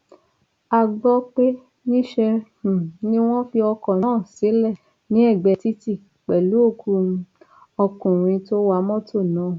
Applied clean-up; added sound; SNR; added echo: none; none; none; none.